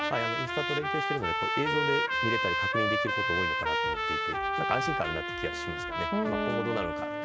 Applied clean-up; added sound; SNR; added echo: none; Trumpet; -4 dB; none.